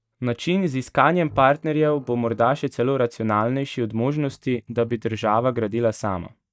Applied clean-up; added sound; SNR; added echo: neural mask model DeepFilterNet 3.